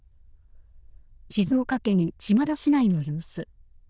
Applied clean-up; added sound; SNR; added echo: neural diffusion model UNIVERSE++.